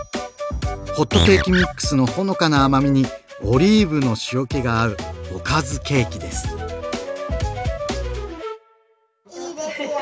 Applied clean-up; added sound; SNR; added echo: none; Animal; 0 dB; none.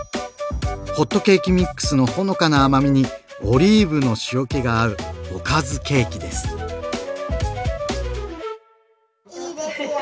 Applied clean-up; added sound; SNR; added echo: none; none; none; none.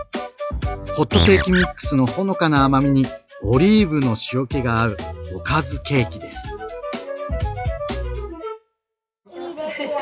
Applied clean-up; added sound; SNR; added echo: classical method log-MMSE.